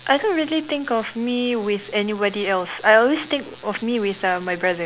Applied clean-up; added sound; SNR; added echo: none; none; none; none.